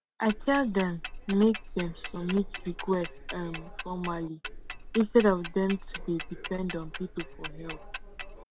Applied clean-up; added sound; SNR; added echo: none; Tick-tock; 9 dB; none.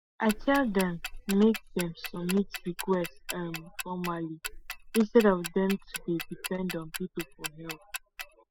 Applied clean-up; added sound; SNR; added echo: classical method spectral subtraction.